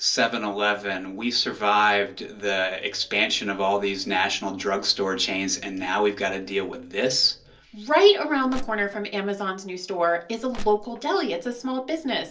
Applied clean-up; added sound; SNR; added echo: none; Crushing; 8 dB; reverberation time 0.3 s.